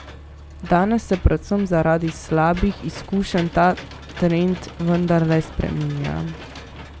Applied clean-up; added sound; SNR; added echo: none; Engine / Mechanisms; 15 dB; none.